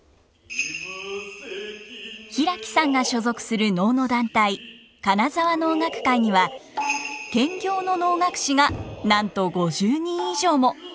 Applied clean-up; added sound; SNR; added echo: none; none; none; none.